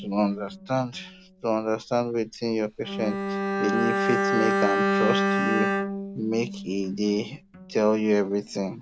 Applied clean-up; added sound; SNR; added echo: none; Bowed string instrument; 1 dB; none.